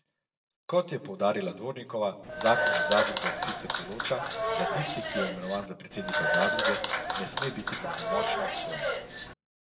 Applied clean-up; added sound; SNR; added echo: none; Applause / Clapping; -3 dB; reverberation time 0.7 s.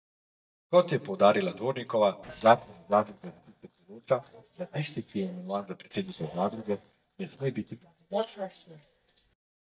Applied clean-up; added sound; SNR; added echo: neural mask model DeepFilterNet 3.